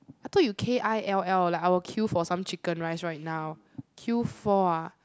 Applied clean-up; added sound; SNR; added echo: none; none; none; none.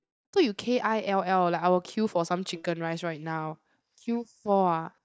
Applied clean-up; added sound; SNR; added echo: neural mask model DeepFilterNet 3.